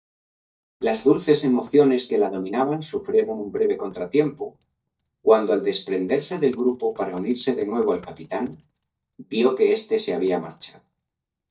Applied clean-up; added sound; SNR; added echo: neural mask model DeepFilterNet 3.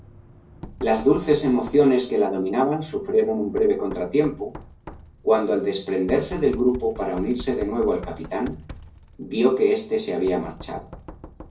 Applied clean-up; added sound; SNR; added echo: none; Knock; 18 dB; reverberation time 0.5 s.